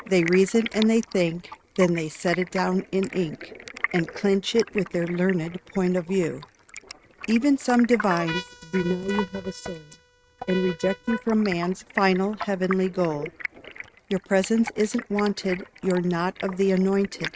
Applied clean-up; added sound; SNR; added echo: neural mask model RNNoise.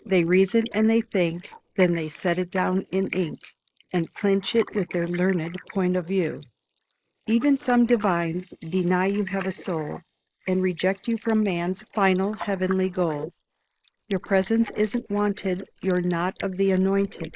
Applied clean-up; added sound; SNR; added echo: neural mask model Resemble Enhance denoiser.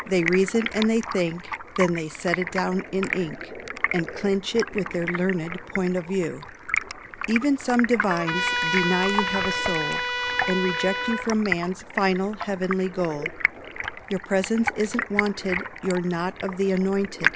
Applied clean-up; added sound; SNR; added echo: none; Stream + Trumpet; 4 dB; none.